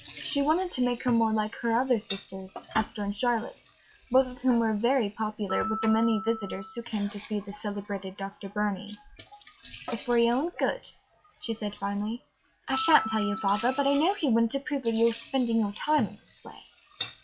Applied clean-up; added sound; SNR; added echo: classical method log-MMSE.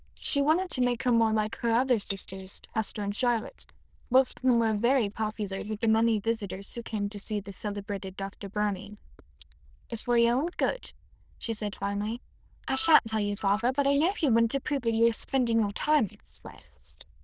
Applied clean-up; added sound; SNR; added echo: neural diffusion model UNIVERSE++.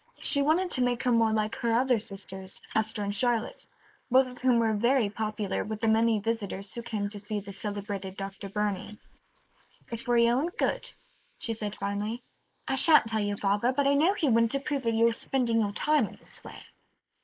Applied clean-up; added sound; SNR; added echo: neural mask model Resemble Enhance denoiser.